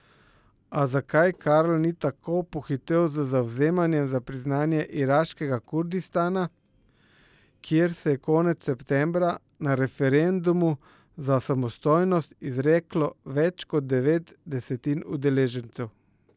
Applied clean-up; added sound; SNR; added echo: none; none; none; none.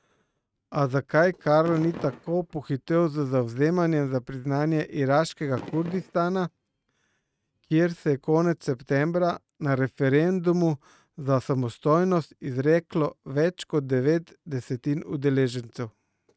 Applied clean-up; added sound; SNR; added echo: neural mask model RNNoise.